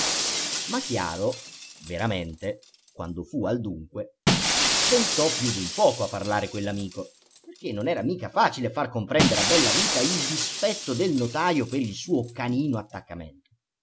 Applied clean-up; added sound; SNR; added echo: none; Shatter; 2 dB; none.